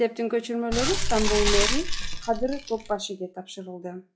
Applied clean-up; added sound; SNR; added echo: classical method log-MMSE.